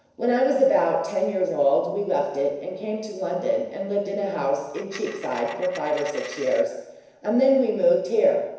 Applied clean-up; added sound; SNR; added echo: neural separator model SepFormer DNS4.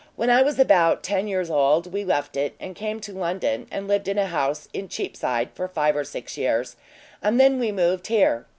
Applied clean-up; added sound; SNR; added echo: none; none; none; none.